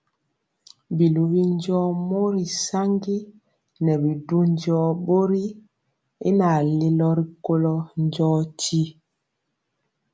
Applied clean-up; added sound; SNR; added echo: none; none; none; none.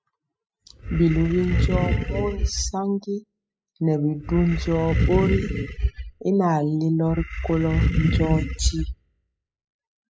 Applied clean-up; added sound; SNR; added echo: classical method spectral subtraction.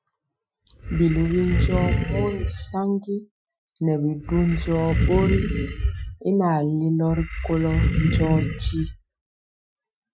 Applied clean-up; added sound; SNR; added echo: classical method Wiener filter.